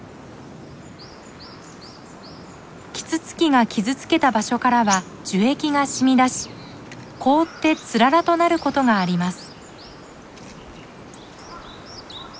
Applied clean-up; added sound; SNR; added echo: none; none; none; none.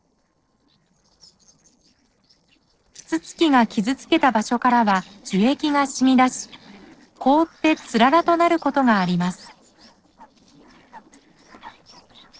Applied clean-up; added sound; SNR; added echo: neural separator model SepFormer DNS4.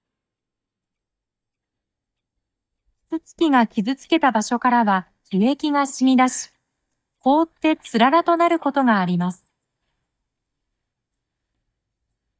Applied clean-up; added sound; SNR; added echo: neural mask model DeepFilterNet 3.